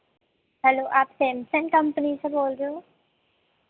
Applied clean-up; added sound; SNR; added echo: none; none; none; none.